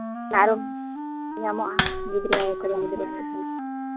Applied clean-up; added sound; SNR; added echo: none; Tap + Wind instrument, woodwind instrument; 2 dB; none.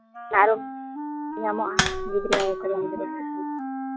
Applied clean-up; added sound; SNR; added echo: classical method log-MMSE.